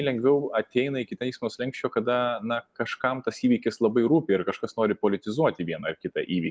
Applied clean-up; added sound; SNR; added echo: none; none; none; none.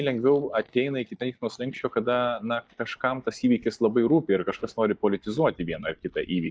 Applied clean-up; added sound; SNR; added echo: neural mask model DeepFilterNet 3.